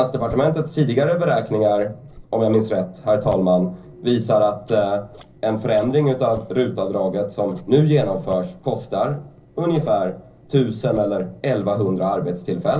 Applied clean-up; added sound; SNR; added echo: neural separator model SepFormer DNS4.